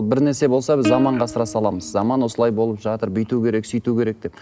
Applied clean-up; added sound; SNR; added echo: none; Plucked string instrument; 12 dB; none.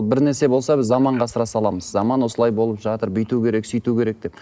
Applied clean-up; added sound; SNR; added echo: neural mask model Resemble Enhance denoiser.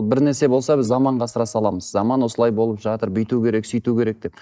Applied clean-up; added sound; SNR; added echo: neural mask model DeepFilterNet 3.